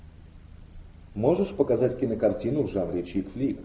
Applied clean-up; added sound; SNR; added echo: none; none; none; none.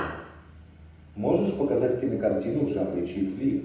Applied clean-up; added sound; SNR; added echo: none; none; none; reverberation time 0.8 s.